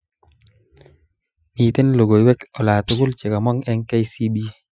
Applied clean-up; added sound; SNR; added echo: classical method Wiener filter.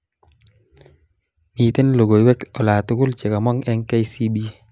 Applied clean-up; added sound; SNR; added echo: none; none; none; none.